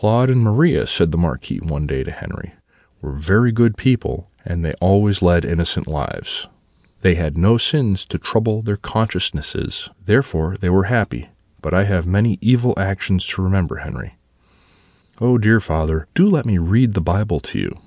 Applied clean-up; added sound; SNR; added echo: none; none; none; none.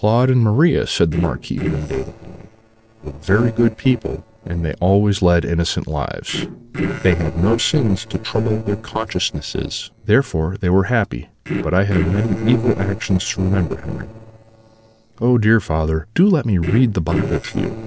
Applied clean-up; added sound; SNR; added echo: neural separator model SepFormer DNS4.